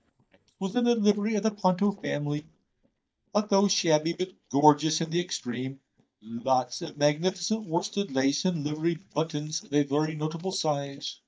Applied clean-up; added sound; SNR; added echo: neural mask model DeepFilterNet 3.